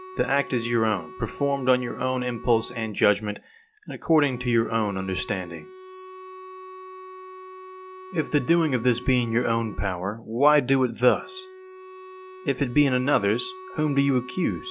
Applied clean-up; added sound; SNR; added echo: none; Wind instrument, woodwind instrument; 17 dB; none.